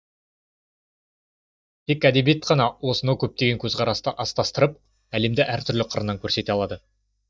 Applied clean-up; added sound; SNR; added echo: neural mask model DeepFilterNet 3.